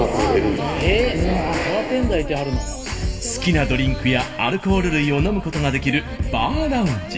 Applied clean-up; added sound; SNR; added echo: none; none; none; reverberation time 1.4 s.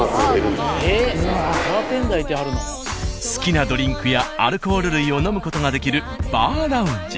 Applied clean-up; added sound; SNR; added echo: none; none; none; none.